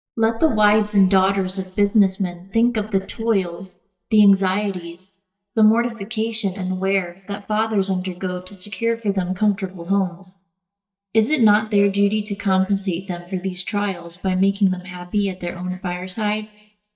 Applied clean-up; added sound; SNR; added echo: neural mask model DeepFilterNet 3.